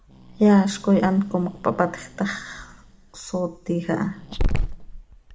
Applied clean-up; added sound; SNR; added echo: none; Growling; 7 dB; reverberation time 1.4 s.